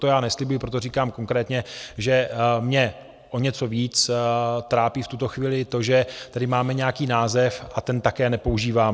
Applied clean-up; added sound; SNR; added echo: none; none; none; none.